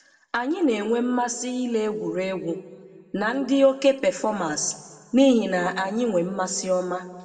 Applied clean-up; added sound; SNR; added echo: none; none; none; reverberation time 1.0 s.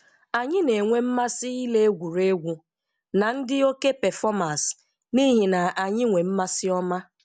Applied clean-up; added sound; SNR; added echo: none; none; none; none.